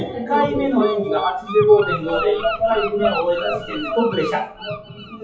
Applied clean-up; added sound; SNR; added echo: classical method WPE with log-MMSE.